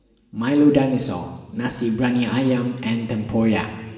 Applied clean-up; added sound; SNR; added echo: none; none; none; reverberation time 1.3 s.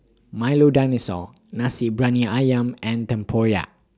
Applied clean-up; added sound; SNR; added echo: none; none; none; none.